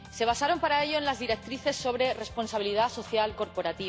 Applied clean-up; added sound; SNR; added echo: none; Organ; 17 dB; none.